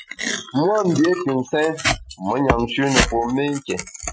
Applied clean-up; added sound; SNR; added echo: classical method Wiener filter.